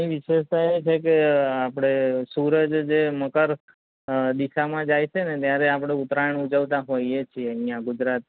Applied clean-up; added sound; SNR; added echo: none; none; none; none.